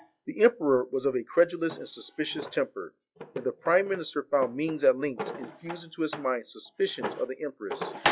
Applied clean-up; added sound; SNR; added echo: classical method log-MMSE.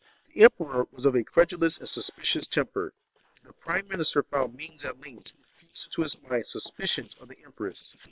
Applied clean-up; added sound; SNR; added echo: neural separator model SepFormer WHAM!.